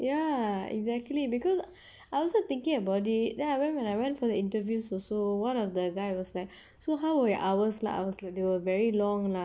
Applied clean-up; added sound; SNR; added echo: none; none; none; none.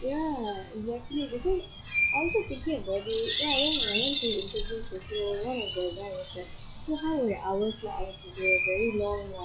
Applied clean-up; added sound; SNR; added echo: classical method log-MMSE.